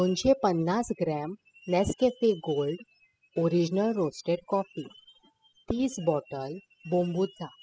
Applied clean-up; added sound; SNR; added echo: classical method spectral subtraction.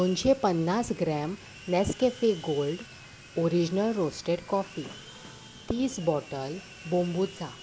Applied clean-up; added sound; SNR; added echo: none; Sawing; 18 dB; none.